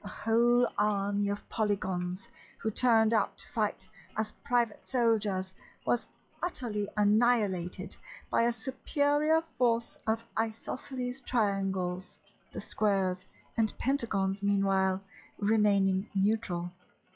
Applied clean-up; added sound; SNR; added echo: classical method log-MMSE.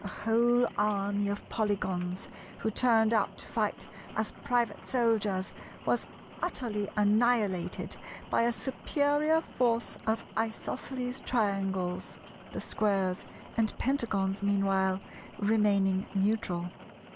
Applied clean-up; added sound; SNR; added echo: none; Rain; 18 dB; none.